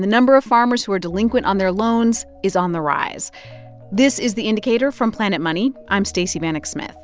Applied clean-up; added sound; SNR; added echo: none; none; none; none.